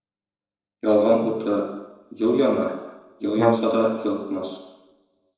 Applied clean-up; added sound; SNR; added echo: neural separator model SepFormer DNS4.